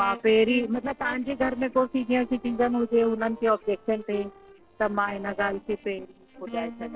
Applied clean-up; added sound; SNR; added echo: neural separator model SepFormer DNS4.